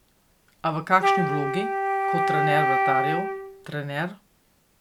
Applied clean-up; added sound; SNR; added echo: none; Wind instrument, woodwind instrument; -4 dB; none.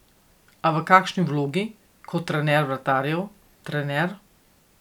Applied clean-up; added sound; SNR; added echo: none; none; none; none.